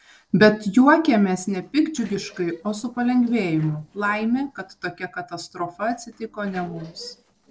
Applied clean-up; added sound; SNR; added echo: neural separator model SepFormer DNS4.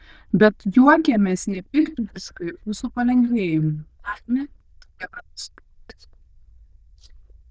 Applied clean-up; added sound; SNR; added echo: neural diffusion model UNIVERSE++.